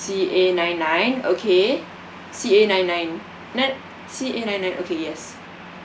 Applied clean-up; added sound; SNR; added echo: none; none; none; none.